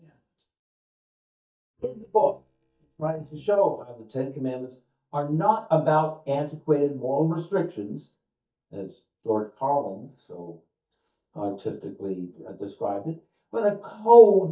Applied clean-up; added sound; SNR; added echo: neural mask model DeepFilterNet 3.